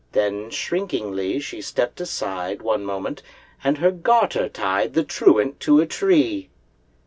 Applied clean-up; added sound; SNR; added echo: none; none; none; none.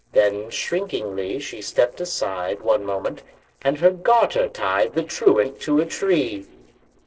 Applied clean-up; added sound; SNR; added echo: neural separator model SepFormer DNS4.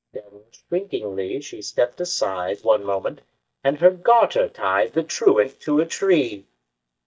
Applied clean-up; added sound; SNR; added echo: neural mask model DeepFilterNet 3.